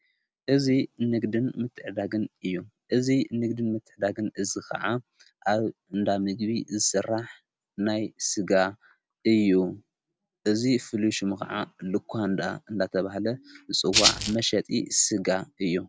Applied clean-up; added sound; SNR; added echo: none; Rattle (instrument); -4 dB; none.